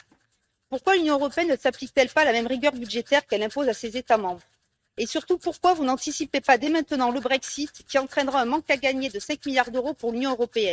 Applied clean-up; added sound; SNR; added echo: neural mask model RNNoise.